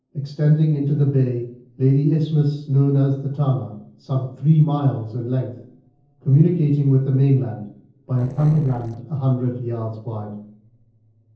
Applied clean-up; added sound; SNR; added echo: neural separator model SepFormer DNS4.